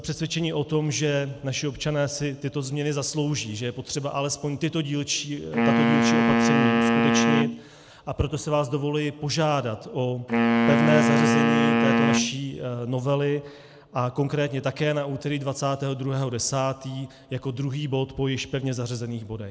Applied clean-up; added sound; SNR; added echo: none; Wind instrument, woodwind instrument; -4 dB; none.